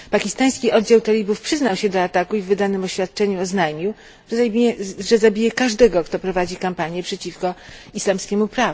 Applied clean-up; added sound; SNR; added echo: none; none; none; none.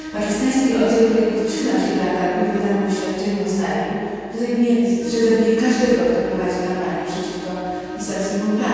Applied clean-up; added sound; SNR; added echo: none; Bowed string instrument; 14 dB; reverberation time 2.1 s.